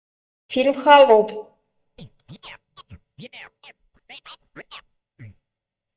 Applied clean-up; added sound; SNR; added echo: neural mask model DeepFilterNet 3.